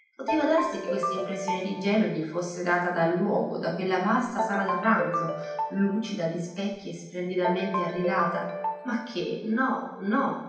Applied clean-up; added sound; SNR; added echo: none; Ringtone; 5 dB; reverberation time 0.9 s.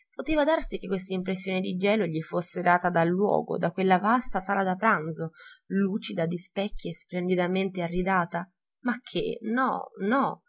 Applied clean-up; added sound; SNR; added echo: none; none; none; none.